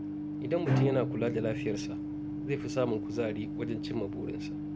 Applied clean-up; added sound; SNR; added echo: none; Microwave oven + Bowed string instrument; 0 dB; none.